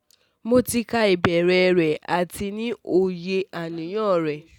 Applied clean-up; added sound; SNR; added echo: none; none; none; none.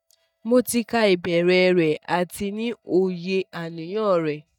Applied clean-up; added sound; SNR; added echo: neural mask model DeepFilterNet 3.